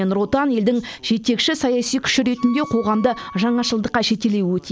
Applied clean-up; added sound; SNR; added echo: none; Wind instrument, woodwind instrument; 19 dB; none.